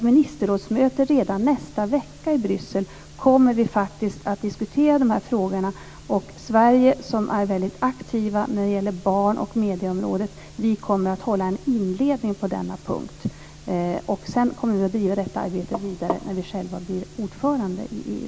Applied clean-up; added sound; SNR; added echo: none; none; none; none.